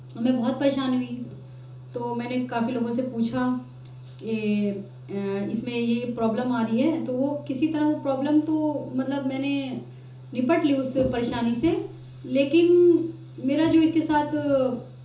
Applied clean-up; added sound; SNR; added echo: none; none; none; reverberation time 0.6 s.